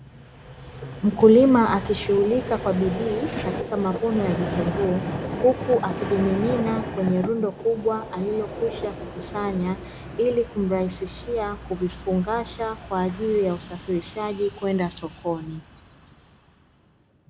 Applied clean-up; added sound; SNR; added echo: none; Vehicle; 9 dB; none.